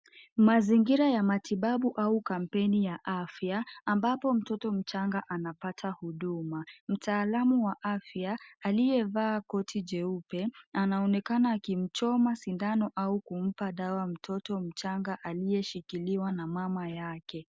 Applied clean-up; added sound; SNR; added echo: none; none; none; none.